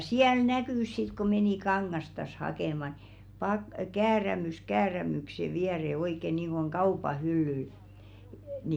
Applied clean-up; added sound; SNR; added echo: none; none; none; none.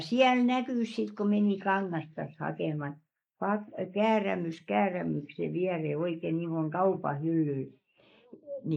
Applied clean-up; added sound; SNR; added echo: neural mask model Resemble Enhance denoiser.